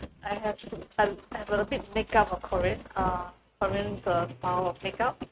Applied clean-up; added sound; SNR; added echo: neural mask model RNNoise.